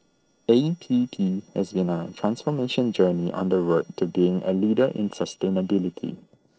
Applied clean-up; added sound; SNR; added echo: neural separator model SepFormer DNS4.